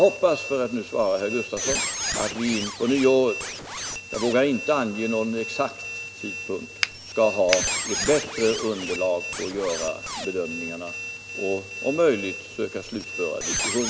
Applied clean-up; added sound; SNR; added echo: none; Finger snapping + Squeak; 6 dB; none.